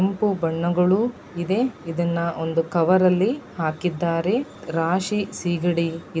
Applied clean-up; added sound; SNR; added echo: none; none; none; none.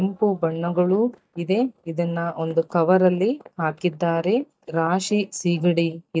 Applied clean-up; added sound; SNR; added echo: neural mask model DeepFilterNet 3.